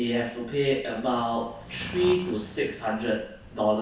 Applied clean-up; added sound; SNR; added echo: none; Breathing; 16 dB; none.